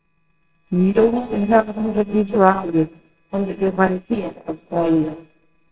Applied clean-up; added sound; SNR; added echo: neural separator model SepFormer WHAMR!.